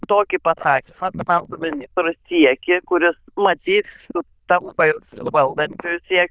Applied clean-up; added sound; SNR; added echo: neural diffusion model UNIVERSE++.